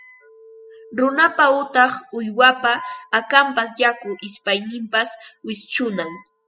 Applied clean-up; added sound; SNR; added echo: classical method spectral subtraction.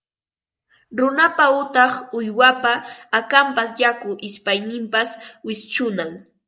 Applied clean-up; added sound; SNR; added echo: neural mask model Resemble Enhance denoiser.